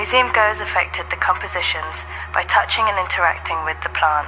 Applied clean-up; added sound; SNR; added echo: none; none; none; none.